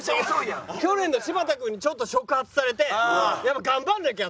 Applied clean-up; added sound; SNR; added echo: none; none; none; none.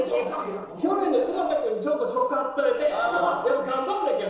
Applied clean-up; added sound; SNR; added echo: neural separator model SepFormer DNS4.